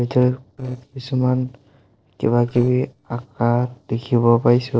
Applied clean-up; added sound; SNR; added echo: neural separator model SepFormer DNS4.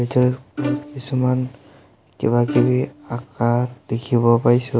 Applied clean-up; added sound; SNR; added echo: none; Bowed string instrument; 11 dB; none.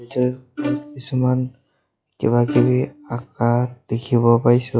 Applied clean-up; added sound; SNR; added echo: classical method log-MMSE.